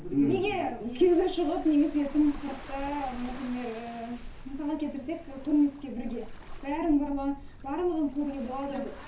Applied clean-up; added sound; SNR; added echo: none; Waves, surf; 13 dB; reverberation time 0.3 s.